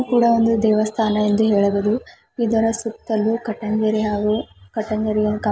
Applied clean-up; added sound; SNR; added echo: none; none; none; none.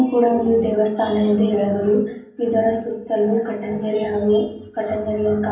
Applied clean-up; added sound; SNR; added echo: none; none; none; reverberation time 0.6 s.